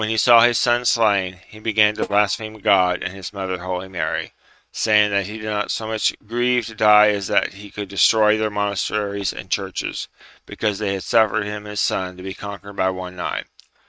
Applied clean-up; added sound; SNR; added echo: neural mask model RNNoise.